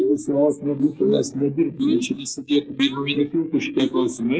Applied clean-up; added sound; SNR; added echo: neural mask model Resemble Enhance denoiser.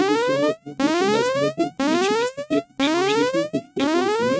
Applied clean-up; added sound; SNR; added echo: neural mask model RNNoise.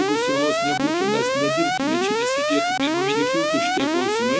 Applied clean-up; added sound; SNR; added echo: none; Alarm; -5 dB; none.